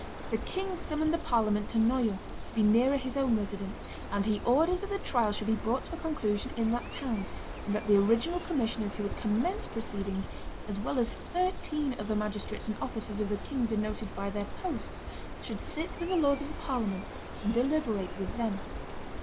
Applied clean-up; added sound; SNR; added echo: none; Bird; 8 dB; none.